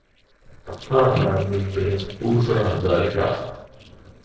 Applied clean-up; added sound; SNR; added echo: neural separator model SepFormer DNS4.